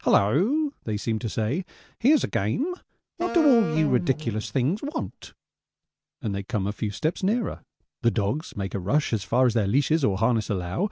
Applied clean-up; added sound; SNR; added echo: none; Wind instrument, woodwind instrument; 9 dB; none.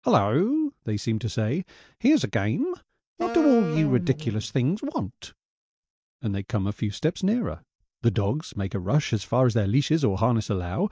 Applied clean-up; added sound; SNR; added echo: neural mask model DeepFilterNet 3.